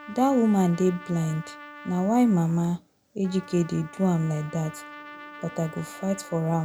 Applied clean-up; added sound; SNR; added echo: none; Trumpet; 18 dB; none.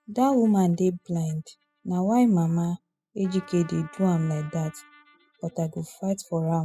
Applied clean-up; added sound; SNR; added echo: classical method spectral subtraction.